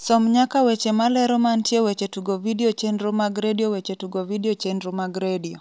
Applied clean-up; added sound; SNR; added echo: none; none; none; none.